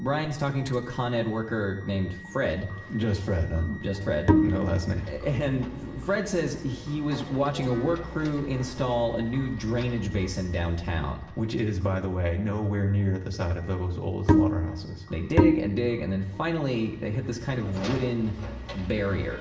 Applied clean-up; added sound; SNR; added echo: none; Bowed string instrument; -3 dB; reverberation time 1.4 s.